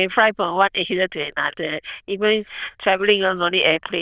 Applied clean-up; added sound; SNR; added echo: neural diffusion model UNIVERSE++.